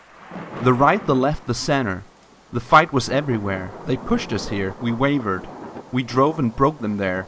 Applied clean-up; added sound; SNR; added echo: none; Thunder / Rain; 16 dB; none.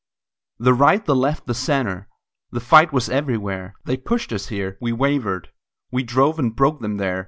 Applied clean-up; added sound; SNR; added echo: none; none; none; none.